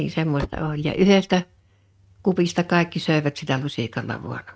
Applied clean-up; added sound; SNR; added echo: neural mask model RNNoise.